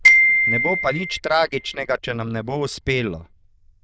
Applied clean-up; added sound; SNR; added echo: neural diffusion model UNIVERSE++.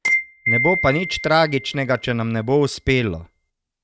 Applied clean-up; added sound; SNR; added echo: neural mask model RNNoise.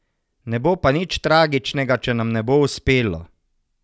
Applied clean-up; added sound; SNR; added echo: none; none; none; none.